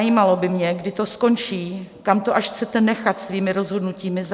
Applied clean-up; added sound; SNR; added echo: none; none; none; none.